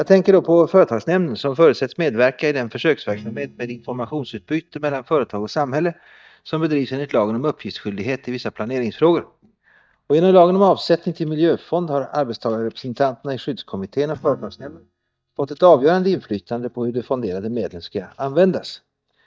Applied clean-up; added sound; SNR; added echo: neural mask model DeepFilterNet 3.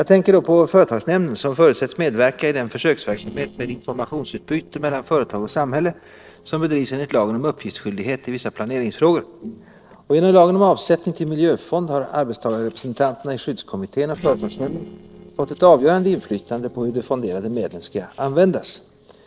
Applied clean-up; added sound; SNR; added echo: neural separator model SepFormer DNS4.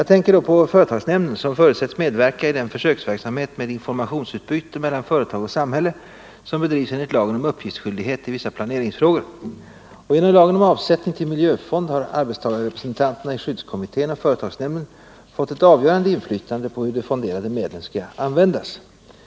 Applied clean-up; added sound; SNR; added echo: none; none; none; none.